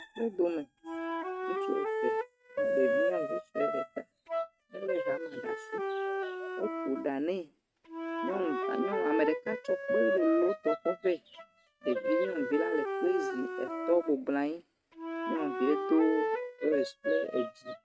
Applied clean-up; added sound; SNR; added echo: neural mask model RNNoise.